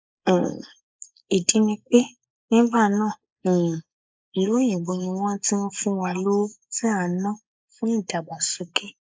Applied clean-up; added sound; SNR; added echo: neural mask model Resemble Enhance denoiser.